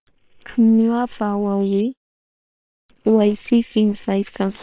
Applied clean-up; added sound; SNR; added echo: neural separator model SepFormer WHAM!.